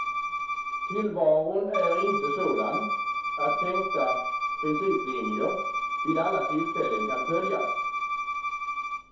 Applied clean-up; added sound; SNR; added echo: none; Bowed string instrument; 1 dB; reverberation time 0.6 s.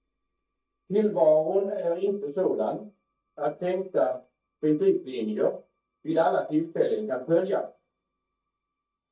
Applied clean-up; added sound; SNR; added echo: neural mask model DeepFilterNet 3.